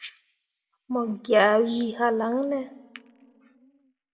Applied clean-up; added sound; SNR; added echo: none; none; none; reverberation time 0.7 s.